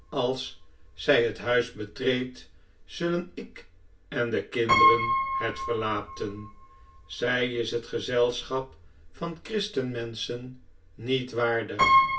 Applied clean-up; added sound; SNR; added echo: none; Piano; 1 dB; reverberation time 0.2 s.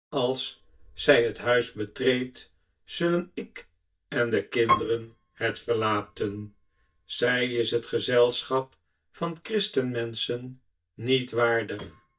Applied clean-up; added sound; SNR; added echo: neural mask model DeepFilterNet 3.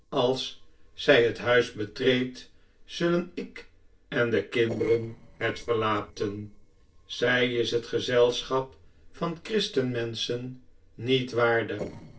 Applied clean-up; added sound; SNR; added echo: neural separator model SepFormer DNS4.